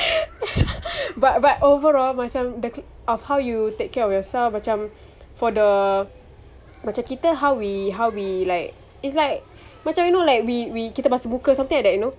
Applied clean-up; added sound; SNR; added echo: none; none; none; none.